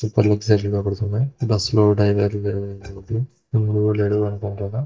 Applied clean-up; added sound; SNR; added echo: neural mask model DeepFilterNet 3.